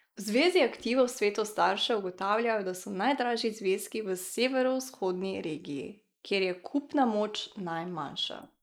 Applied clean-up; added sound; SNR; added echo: neural mask model Resemble Enhance denoiser.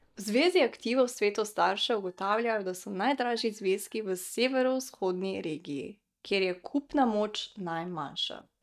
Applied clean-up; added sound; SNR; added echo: neural mask model DeepFilterNet 3.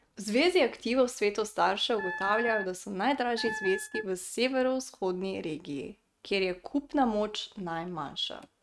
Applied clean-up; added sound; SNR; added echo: neural mask model RNNoise.